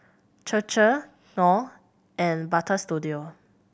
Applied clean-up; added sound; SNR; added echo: none; none; none; none.